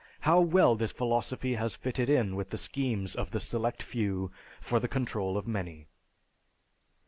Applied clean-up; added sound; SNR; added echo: none; none; none; none.